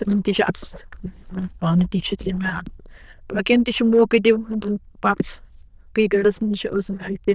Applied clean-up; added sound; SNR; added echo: neural diffusion model UNIVERSE++.